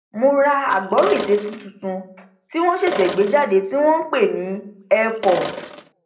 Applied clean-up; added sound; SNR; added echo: none; Sink (filling or washing); 10 dB; reverberation time 0.4 s.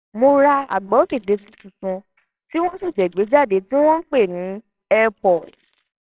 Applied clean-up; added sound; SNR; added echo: neural separator model SepFormer WHAMR!.